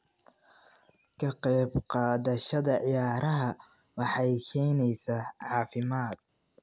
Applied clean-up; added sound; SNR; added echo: none; none; none; none.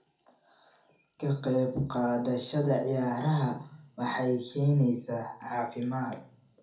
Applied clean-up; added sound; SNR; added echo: none; none; none; reverberation time 0.4 s.